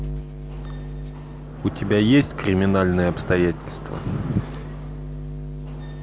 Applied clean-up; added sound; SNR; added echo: none; Mechanisms; 16 dB; none.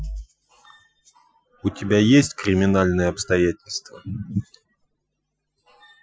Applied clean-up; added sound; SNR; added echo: classical method Wiener filter.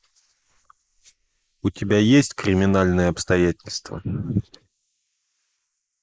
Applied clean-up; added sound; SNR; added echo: neural mask model Resemble Enhance denoiser.